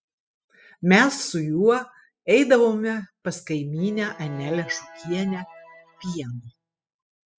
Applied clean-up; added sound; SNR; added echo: classical method spectral subtraction.